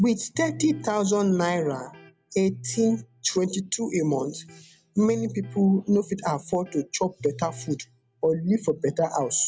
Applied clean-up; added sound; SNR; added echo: none; Electric guitar; 19 dB; none.